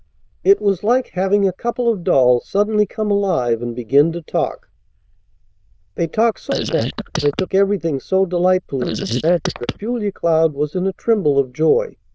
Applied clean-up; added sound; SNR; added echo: neural diffusion model UNIVERSE++.